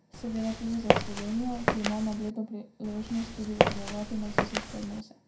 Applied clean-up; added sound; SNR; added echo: none; Walk, footsteps; -3 dB; reverberation time 0.2 s.